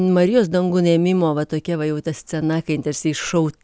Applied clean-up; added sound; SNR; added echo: none; none; none; none.